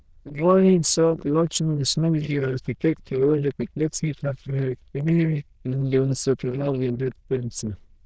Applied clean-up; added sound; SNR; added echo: neural diffusion model UNIVERSE++.